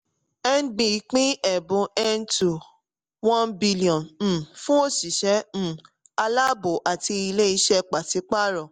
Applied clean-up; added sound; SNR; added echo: none; none; none; none.